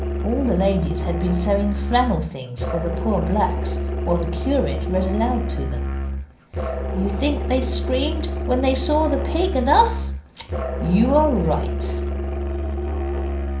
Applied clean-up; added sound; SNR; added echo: none; Musical instrument; 2 dB; reverberation time 0.6 s.